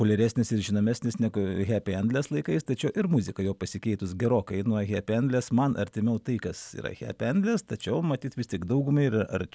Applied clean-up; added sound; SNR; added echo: none; none; none; none.